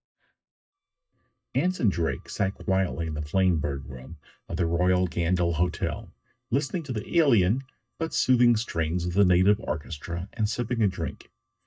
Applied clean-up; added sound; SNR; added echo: neural mask model DeepFilterNet 3.